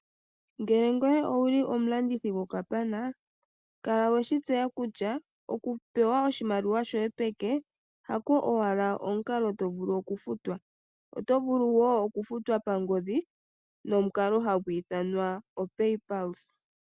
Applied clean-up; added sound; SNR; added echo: none; none; none; none.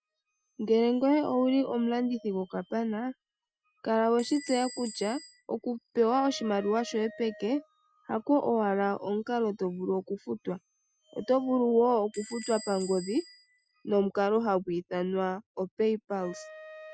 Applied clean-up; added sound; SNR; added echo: classical method Wiener filter.